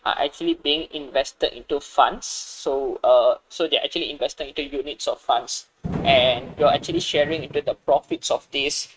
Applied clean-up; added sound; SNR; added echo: neural mask model RNNoise.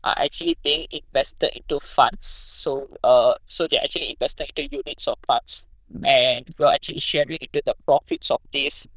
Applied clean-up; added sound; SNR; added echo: neural diffusion model UNIVERSE++.